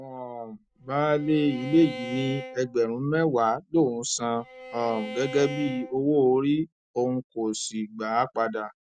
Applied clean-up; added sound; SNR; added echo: none; Bowed string instrument; 13 dB; none.